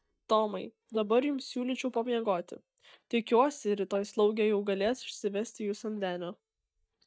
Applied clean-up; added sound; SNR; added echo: neural mask model DeepFilterNet 3.